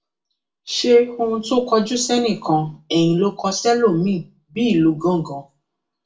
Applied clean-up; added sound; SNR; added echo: none; none; none; reverberation time 0.2 s.